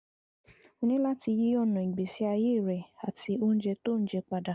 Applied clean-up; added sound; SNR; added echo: none; none; none; none.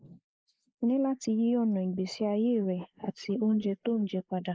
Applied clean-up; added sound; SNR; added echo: neural mask model Resemble Enhance denoiser.